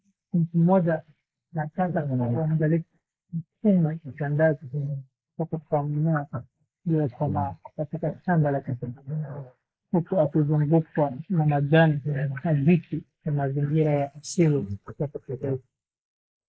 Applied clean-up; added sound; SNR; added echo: neural mask model Resemble Enhance denoiser.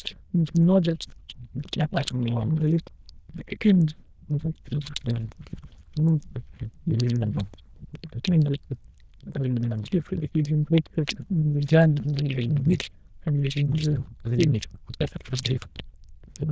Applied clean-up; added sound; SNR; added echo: neural diffusion model UNIVERSE++.